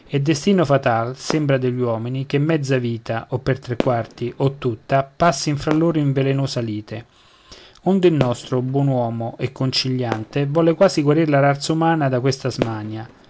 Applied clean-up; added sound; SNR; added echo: none; Fireworks; 16 dB; none.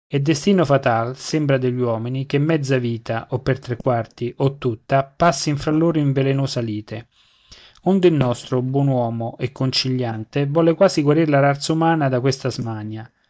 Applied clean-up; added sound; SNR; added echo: neural mask model DeepFilterNet 3.